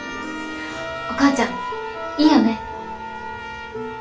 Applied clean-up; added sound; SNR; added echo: none; Trumpet; 13 dB; reverberation time 0.3 s.